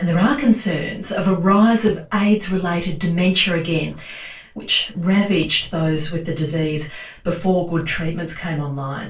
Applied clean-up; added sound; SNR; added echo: neural separator model SepFormer DNS4.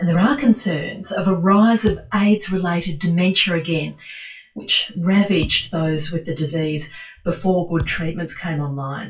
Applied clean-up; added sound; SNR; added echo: classical method WPE with log-MMSE.